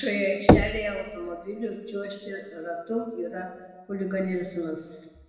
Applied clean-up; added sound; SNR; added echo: none; Knock / Wood; -4 dB; reverberation time 1.2 s.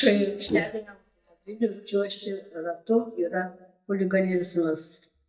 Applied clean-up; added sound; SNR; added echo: neural mask model DeepFilterNet 3.